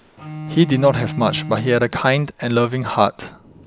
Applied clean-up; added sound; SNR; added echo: none; Bowed string instrument; 13 dB; none.